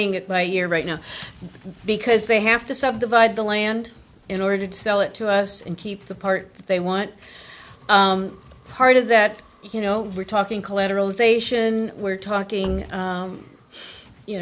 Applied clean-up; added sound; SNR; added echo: none; none; none; none.